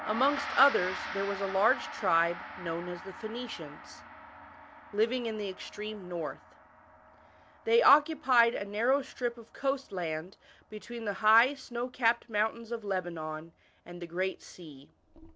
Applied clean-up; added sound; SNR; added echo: none; Gong; 14 dB; none.